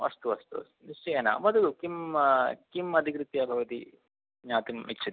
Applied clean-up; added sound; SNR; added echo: none; none; none; none.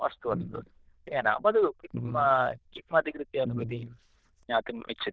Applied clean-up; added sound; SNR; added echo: neural diffusion model UNIVERSE++.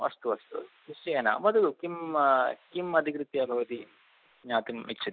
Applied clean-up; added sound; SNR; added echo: neural mask model Resemble Enhance denoiser.